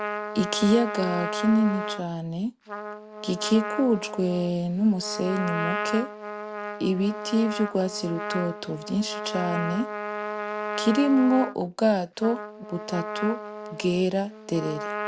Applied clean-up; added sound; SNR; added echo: none; Trumpet; 7 dB; none.